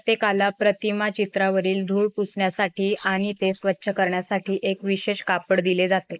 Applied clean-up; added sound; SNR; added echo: neural mask model Resemble Enhance denoiser.